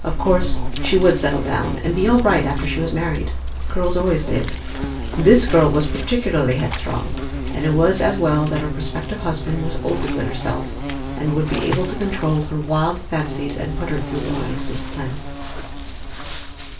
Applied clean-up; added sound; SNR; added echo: none; Insect; 4 dB; reverberation time 0.3 s.